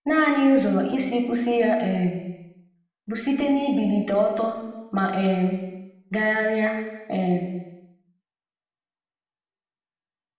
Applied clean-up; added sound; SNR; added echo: none; none; none; reverberation time 1.0 s.